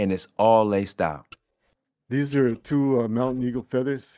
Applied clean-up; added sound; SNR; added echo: neural mask model DeepFilterNet 3.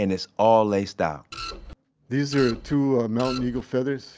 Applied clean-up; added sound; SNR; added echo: none; Printer; 12 dB; none.